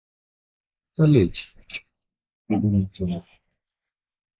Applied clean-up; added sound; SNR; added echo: neural mask model Resemble Enhance denoiser.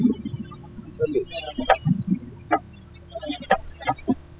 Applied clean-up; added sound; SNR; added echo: classical method spectral subtraction.